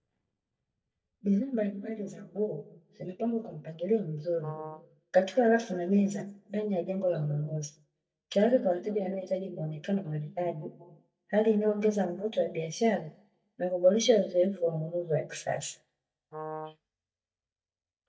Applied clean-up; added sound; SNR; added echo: neural mask model DeepFilterNet 3.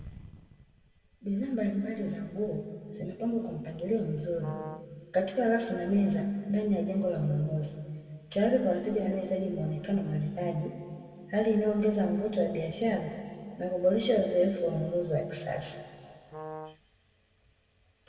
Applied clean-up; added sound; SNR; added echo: none; Brass instrument; 12 dB; reverberation time 2.2 s.